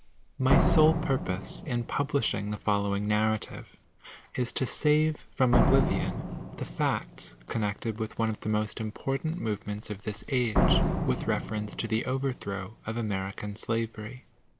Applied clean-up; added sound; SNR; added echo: none; Slam; 3 dB; none.